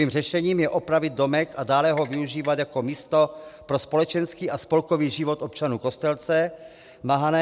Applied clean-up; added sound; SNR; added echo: none; Ratchet, pawl; 13 dB; none.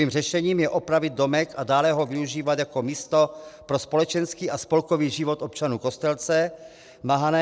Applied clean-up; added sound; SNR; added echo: neural separator model SepFormer DNS4.